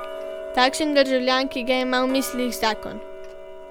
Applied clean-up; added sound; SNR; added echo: none; Tick-tock; 11 dB; none.